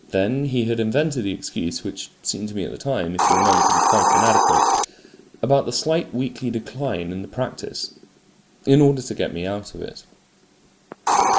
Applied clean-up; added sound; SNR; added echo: none; Hiss; 0 dB; none.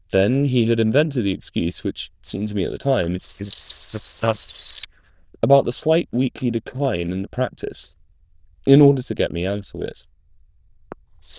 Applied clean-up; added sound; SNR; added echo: neural diffusion model UNIVERSE++.